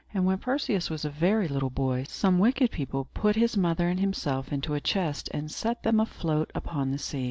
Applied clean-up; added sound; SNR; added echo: none; none; none; none.